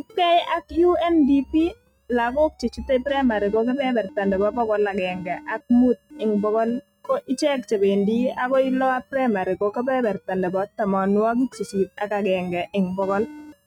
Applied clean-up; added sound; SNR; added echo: neural mask model RNNoise.